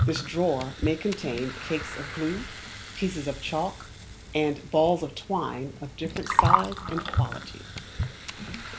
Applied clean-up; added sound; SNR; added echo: none; Gurgling; 1 dB; none.